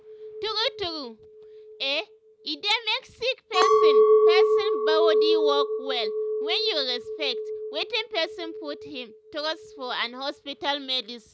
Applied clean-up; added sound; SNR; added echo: none; Chink, clink; -4 dB; none.